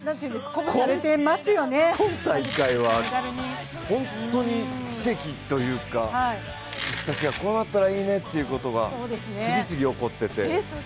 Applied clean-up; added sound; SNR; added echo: none; Domestic sounds, home sounds; 11 dB; none.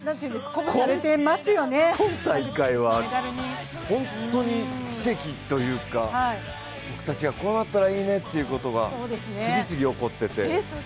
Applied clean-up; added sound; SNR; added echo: none; none; none; none.